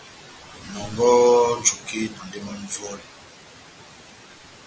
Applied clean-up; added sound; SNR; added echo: none; none; none; none.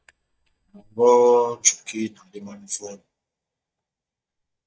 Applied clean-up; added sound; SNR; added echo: neural mask model DeepFilterNet 3.